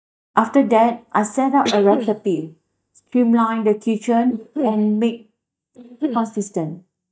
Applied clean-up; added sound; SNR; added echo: neural mask model DeepFilterNet 3.